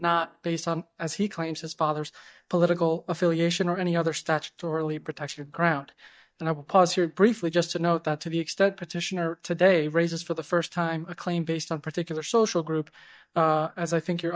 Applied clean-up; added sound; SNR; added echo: neural mask model DeepFilterNet 3.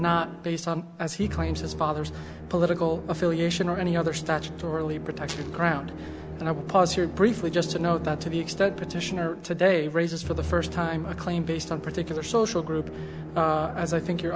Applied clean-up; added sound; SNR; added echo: none; Musical instrument; 10 dB; none.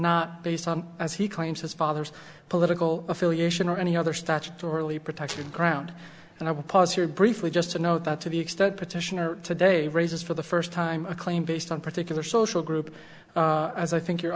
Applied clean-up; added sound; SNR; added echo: none; none; none; none.